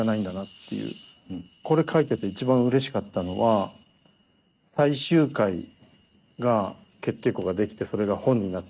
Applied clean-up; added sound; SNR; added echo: neural mask model RNNoise.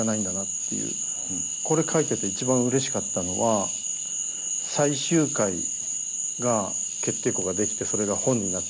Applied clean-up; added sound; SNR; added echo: none; Cricket / Frog; 1 dB; none.